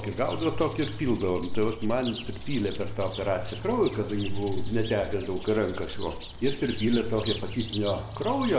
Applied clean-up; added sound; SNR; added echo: none; Domestic sounds, home sounds + Chirp, tweet; 12 dB; none.